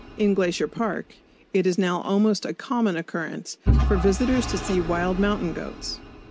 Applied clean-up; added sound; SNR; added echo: none; Engine / Vehicle; 5 dB; none.